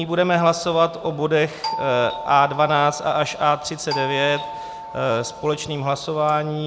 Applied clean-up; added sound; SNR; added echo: none; Doorbell; 11 dB; none.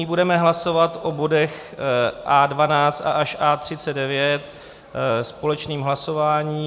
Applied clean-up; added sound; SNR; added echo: none; none; none; none.